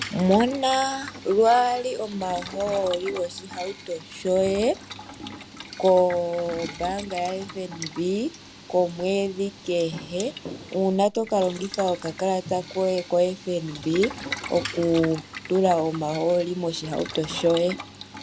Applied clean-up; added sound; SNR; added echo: none; Boiling; 13 dB; none.